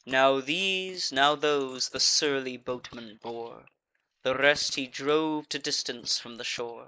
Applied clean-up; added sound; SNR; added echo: neural mask model Resemble Enhance denoiser.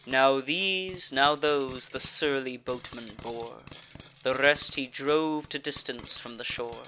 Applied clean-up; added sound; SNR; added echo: none; Frying (food); 19 dB; none.